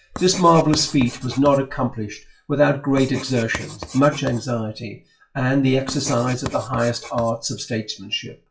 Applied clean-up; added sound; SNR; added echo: classical method WPE with log-MMSE.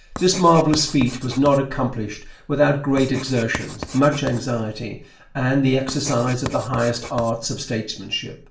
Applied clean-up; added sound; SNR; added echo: none; Writing; 15 dB; reverberation time 0.4 s.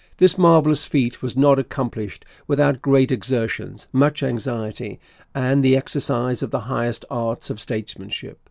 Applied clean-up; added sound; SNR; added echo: none; none; none; none.